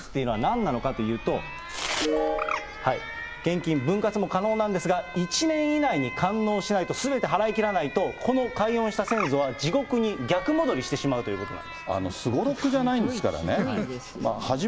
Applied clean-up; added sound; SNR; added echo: none; Bird + Alarm; 12 dB; none.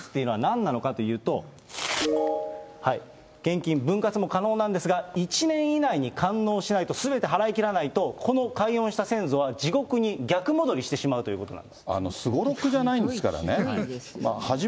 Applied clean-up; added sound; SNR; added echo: none; none; none; none.